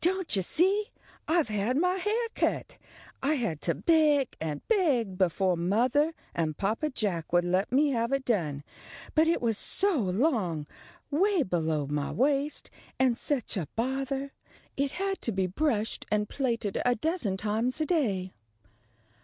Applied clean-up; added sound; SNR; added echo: none; none; none; none.